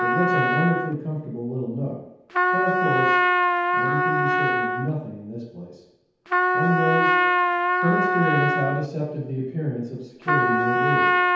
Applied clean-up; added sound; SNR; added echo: none; Trumpet; -5 dB; reverberation time 0.9 s.